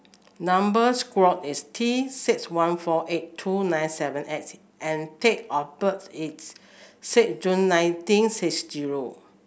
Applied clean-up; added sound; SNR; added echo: none; none; none; none.